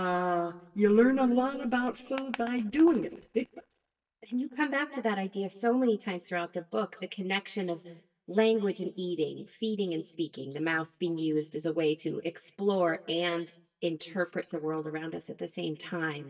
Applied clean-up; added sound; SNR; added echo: neural mask model DeepFilterNet 3.